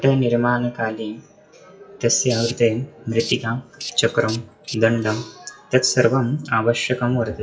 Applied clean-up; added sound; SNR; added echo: classical method WPE with log-MMSE.